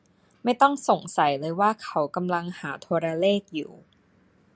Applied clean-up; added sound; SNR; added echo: none; none; none; none.